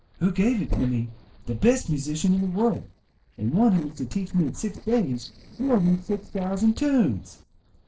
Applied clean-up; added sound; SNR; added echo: neural separator model SepFormer DNS4.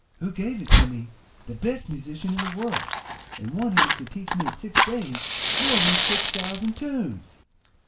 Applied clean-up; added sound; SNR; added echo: none; Fire; -5 dB; reverberation time 0.3 s.